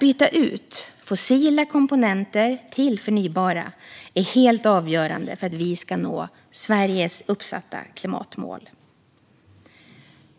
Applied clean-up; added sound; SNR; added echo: none; none; none; none.